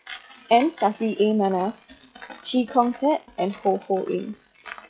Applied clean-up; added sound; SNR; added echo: classical method log-MMSE.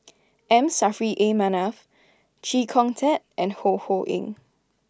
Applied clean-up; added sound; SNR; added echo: none; none; none; none.